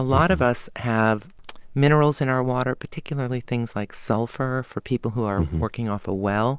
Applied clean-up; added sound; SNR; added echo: none; none; none; none.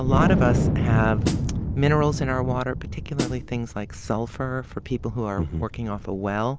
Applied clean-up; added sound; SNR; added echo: none; Wind + Snare drum; 1 dB; none.